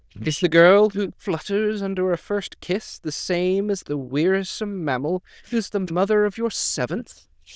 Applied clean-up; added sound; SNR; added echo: neural diffusion model UNIVERSE++.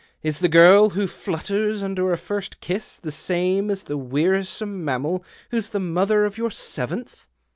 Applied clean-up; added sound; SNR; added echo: none; none; none; none.